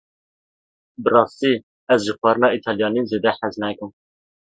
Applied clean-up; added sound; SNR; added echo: none; none; none; none.